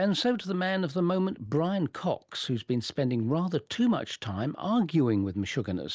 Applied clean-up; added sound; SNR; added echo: none; none; none; none.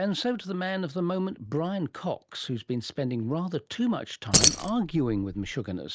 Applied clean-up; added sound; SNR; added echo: none; Keys jangling; -4 dB; none.